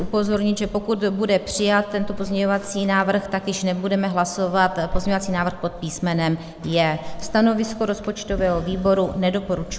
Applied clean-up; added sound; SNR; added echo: none; Drawer open or close; 12 dB; none.